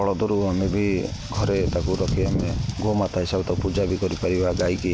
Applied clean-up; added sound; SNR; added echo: none; none; none; none.